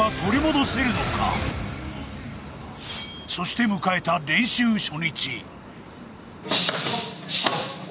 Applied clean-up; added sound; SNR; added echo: none; none; none; none.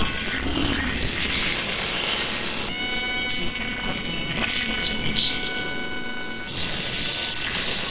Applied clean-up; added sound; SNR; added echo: neural separator model SepFormer WHAMR!.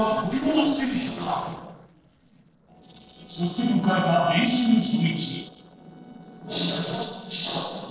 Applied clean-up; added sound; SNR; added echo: neural separator model SepFormer DNS4.